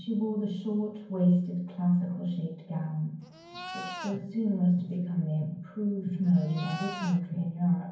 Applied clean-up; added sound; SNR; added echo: none; Livestock, farm animals, working animals; 12 dB; reverberation time 0.9 s.